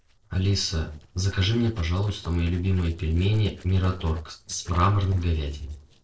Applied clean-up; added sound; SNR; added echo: neural separator model SepFormer DNS4.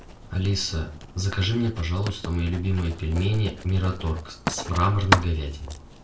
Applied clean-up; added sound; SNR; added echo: none; Writing; 7 dB; reverberation time 0.3 s.